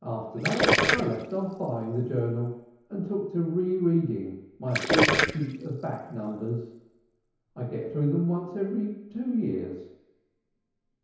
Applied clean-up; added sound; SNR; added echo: none; Gurgling; 0 dB; reverberation time 1.0 s.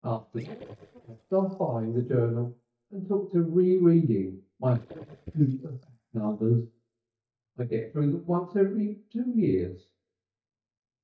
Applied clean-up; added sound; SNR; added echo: neural mask model DeepFilterNet 3.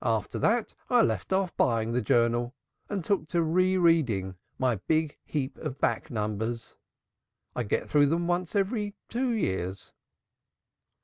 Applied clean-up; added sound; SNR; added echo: none; none; none; none.